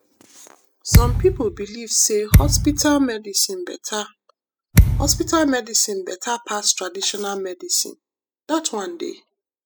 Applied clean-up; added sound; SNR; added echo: classical method spectral subtraction.